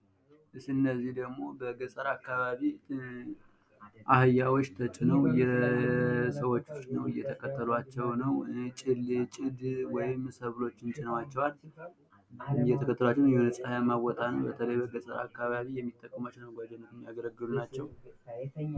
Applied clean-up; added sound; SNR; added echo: none; none; none; none.